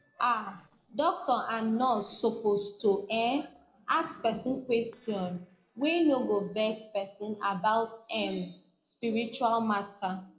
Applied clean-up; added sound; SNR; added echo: neural separator model SepFormer DNS4.